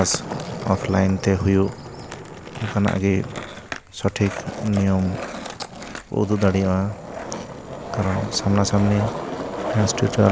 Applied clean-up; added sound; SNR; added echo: none; Skateboard; 9 dB; none.